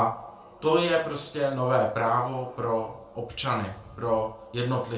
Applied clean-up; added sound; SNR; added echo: none; none; none; reverberation time 0.3 s.